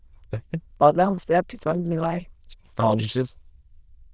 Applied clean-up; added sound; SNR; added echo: neural diffusion model UNIVERSE++.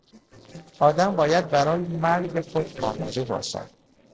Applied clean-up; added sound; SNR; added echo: neural separator model SepFormer DNS4.